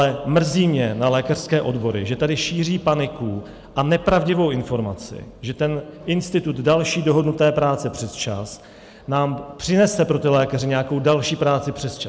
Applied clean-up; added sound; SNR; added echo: none; none; none; none.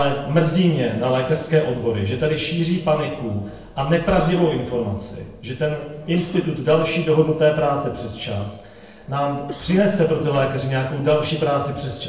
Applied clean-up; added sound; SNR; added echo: none; Cough; 17 dB; reverberation time 0.6 s.